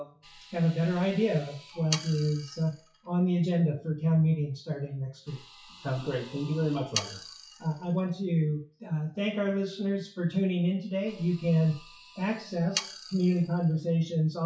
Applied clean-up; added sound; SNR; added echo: classical method WPE with log-MMSE.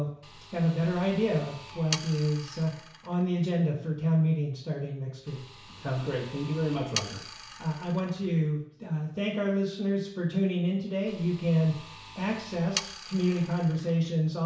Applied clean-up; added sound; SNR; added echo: none; Sawing; 13 dB; reverberation time 0.6 s.